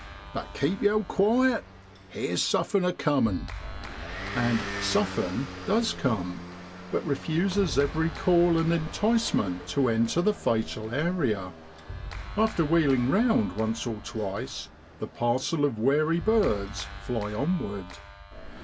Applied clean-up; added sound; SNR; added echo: none; Clapping + Motor vehicle (road) / Engine; 12 dB; none.